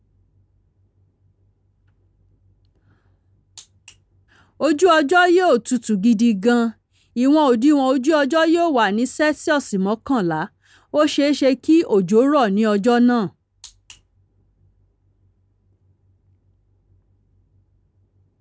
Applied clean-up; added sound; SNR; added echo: none; none; none; none.